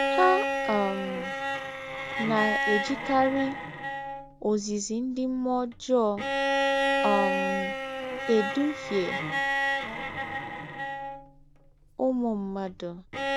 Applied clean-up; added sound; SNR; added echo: none; Bowed string instrument; 1 dB; none.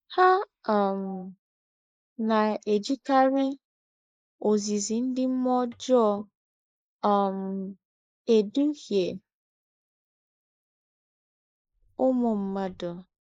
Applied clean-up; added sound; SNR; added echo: neural mask model Resemble Enhance denoiser.